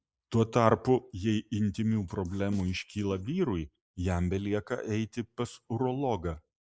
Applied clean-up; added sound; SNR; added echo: neural mask model Resemble Enhance denoiser.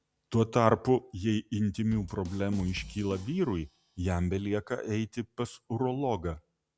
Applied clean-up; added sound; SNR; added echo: none; Bass drum / Drum kit; 18 dB; none.